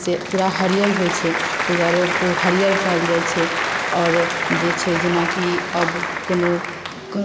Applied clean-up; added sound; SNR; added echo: none; Applause; 2 dB; none.